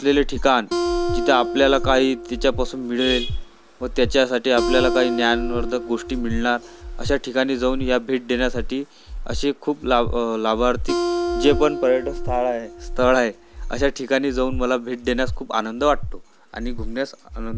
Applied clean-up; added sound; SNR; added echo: none; Acoustic guitar + Breathing; 5 dB; none.